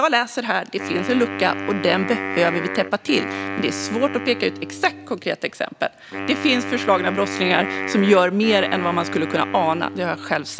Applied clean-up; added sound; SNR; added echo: none; Wind instrument, woodwind instrument; 8 dB; none.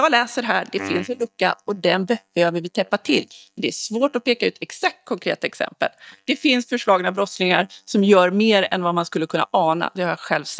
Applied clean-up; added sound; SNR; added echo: neural mask model DeepFilterNet 3.